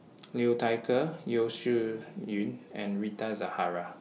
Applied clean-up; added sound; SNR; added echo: none; none; none; none.